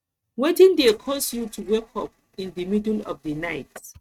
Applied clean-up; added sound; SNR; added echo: neural mask model RNNoise.